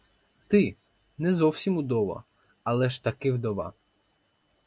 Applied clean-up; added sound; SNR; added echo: none; none; none; none.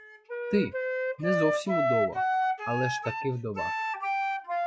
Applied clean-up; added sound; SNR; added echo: classical method log-MMSE.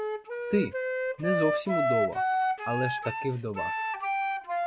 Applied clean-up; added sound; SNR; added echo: none; Wind instrument, woodwind instrument; -3 dB; none.